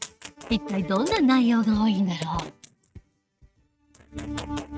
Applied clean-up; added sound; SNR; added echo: neural mask model RNNoise.